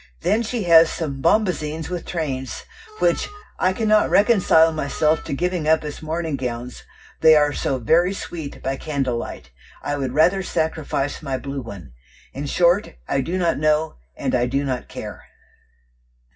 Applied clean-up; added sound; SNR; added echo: none; Harmonica; 19 dB; reverberation time 0.4 s.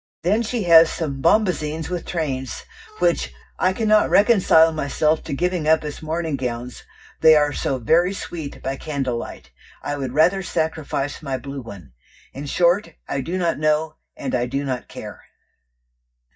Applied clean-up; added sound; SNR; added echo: neural mask model DeepFilterNet 3.